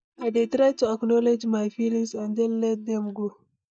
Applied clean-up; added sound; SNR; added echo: neural mask model DeepFilterNet 3.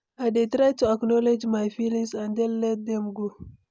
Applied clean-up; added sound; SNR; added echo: none; none; none; none.